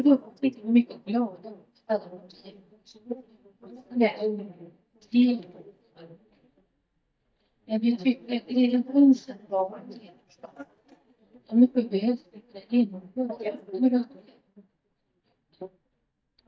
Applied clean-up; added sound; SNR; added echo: neural mask model DeepFilterNet 3.